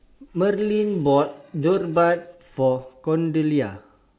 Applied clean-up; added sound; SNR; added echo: neural mask model Resemble Enhance denoiser.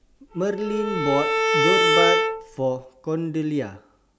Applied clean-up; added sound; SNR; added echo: none; Bowed string instrument; -4 dB; none.